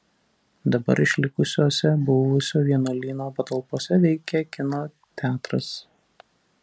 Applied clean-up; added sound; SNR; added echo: none; none; none; none.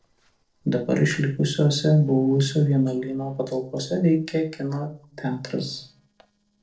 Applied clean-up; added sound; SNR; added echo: neural separator model SepFormer DNS4.